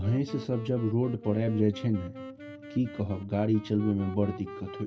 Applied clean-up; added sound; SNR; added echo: none; Wind instrument, woodwind instrument; 14 dB; reverberation time 0.2 s.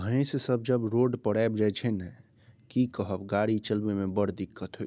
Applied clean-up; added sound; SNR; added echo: none; none; none; none.